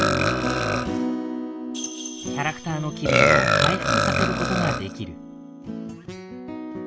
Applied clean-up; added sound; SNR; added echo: none; Burping, eructation; -4 dB; none.